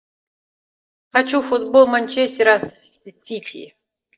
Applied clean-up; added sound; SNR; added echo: neural mask model DeepFilterNet 3.